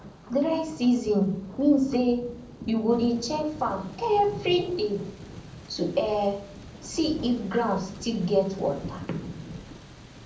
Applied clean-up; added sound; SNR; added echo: none; Thunder; 15 dB; reverberation time 0.6 s.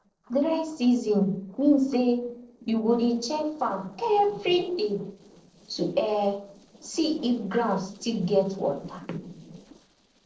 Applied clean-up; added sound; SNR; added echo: neural separator model SepFormer DNS4.